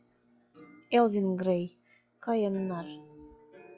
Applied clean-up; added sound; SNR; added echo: classical method log-MMSE.